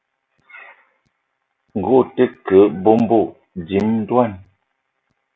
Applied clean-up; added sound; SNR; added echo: none; none; none; none.